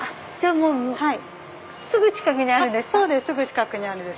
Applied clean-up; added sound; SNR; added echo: none; none; none; none.